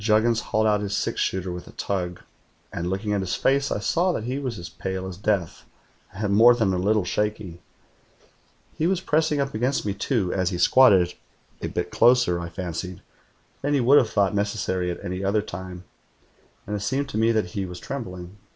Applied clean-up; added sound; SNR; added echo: none; none; none; none.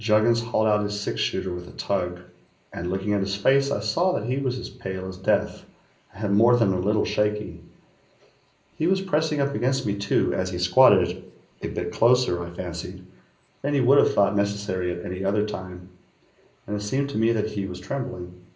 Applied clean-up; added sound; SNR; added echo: none; none; none; reverberation time 0.5 s.